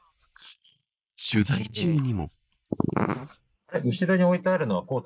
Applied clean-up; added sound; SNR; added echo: neural mask model Resemble Enhance denoiser.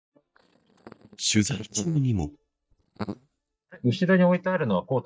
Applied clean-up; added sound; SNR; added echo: neural mask model DeepFilterNet 3.